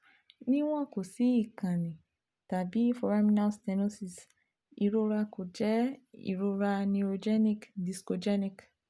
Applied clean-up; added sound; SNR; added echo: none; none; none; none.